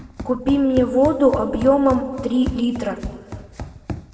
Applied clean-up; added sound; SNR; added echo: none; Run; 12 dB; reverberation time 1.6 s.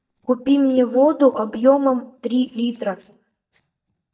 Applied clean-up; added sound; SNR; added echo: neural mask model DeepFilterNet 3.